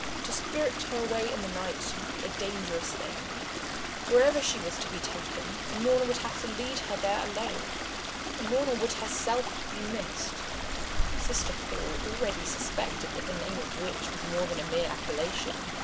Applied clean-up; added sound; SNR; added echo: none; Stream; 1 dB; none.